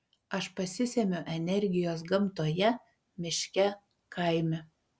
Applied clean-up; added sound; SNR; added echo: none; none; none; none.